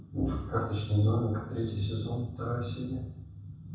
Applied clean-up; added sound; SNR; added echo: none; none; none; reverberation time 0.7 s.